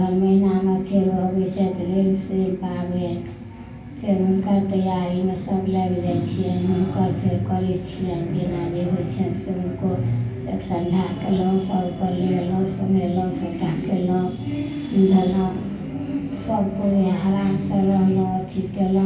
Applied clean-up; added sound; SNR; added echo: none; none; none; reverberation time 0.2 s.